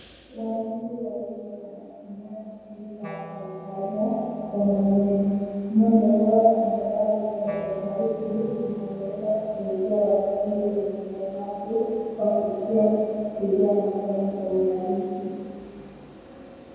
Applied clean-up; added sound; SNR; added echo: none; Wind instrument, woodwind instrument; 20 dB; reverberation time 2.1 s.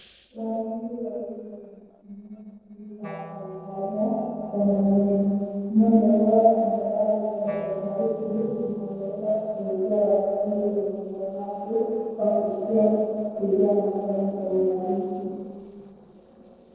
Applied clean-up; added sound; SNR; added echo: neural separator model SepFormer DNS4.